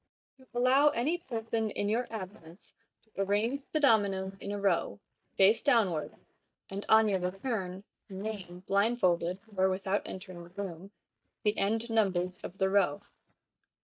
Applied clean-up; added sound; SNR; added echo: neural mask model DeepFilterNet 3.